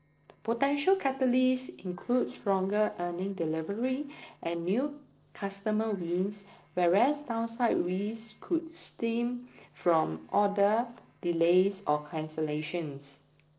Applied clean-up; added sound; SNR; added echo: neural separator model SepFormer DNS4.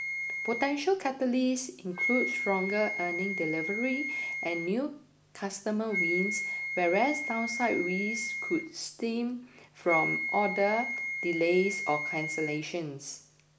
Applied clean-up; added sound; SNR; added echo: none; Wind instrument, woodwind instrument; 4 dB; none.